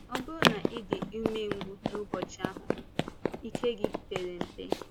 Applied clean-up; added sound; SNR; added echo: none; Run; -5 dB; none.